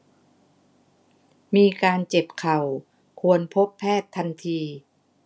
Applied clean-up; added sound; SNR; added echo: none; none; none; none.